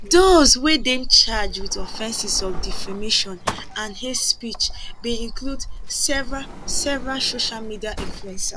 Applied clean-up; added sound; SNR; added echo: none; Sliding door; 5 dB; none.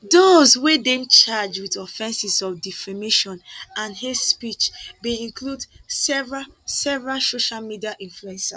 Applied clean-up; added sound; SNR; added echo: none; none; none; none.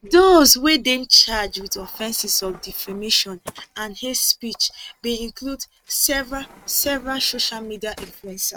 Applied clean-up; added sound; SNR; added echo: neural mask model RNNoise.